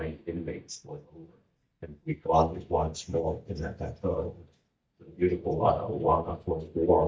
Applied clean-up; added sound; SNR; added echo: neural mask model DeepFilterNet 3.